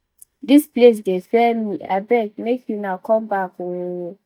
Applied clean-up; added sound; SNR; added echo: neural mask model DeepFilterNet 3.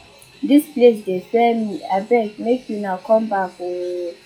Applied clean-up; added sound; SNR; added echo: classical method log-MMSE.